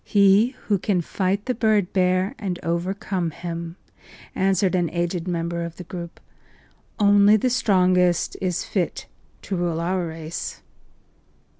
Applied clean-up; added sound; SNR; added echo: none; none; none; none.